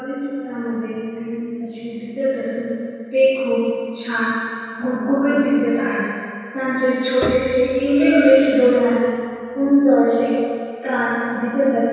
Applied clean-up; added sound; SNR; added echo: none; Piano; 14 dB; reverberation time 2.2 s.